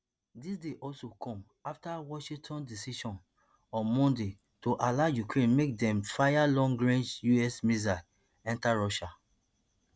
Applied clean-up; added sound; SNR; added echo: none; none; none; none.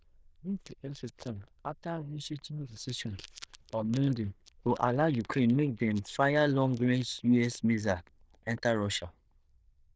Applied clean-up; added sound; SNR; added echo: neural diffusion model UNIVERSE++.